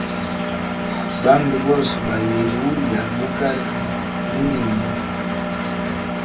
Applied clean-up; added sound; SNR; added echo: none; Engine; 1 dB; reverberation time 0.2 s.